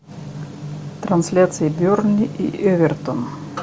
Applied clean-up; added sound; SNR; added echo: none; none; none; none.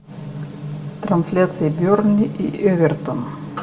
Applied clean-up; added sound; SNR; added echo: none; none; none; reverberation time 1.0 s.